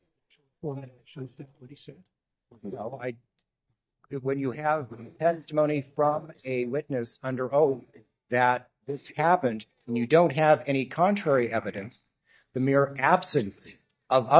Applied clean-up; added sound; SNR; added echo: neural mask model DeepFilterNet 3.